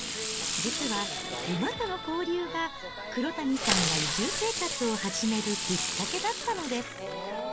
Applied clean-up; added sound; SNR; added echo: none; Fireworks; 2 dB; none.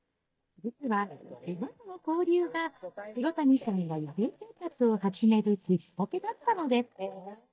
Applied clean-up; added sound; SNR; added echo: neural mask model DeepFilterNet 3.